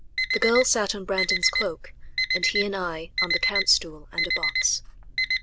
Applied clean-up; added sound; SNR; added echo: none; Alarm; 0 dB; none.